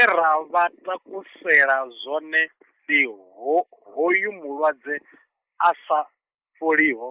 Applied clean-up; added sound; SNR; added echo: neural mask model Resemble Enhance denoiser.